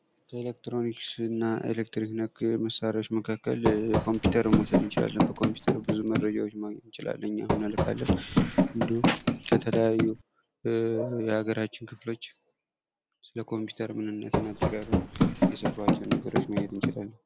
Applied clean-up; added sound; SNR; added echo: none; Run; -3 dB; none.